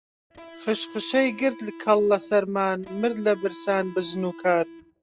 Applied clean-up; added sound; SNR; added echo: none; Electric guitar; 18 dB; none.